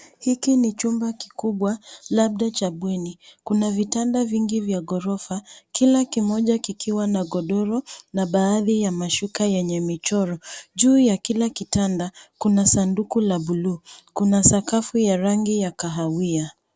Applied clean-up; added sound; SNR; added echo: none; none; none; none.